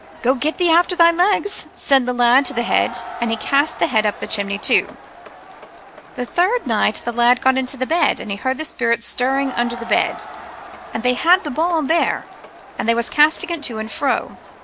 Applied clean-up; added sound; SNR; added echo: none; Crowd; 16 dB; none.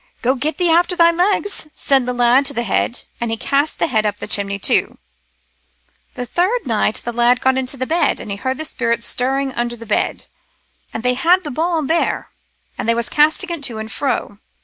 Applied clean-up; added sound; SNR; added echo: none; none; none; none.